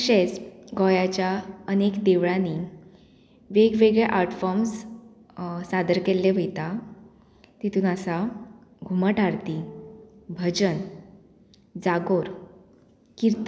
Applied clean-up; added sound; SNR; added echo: none; none; none; none.